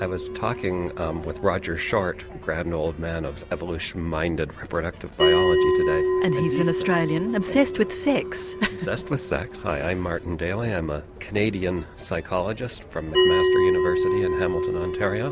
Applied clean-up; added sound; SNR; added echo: none; Bell; 0 dB; none.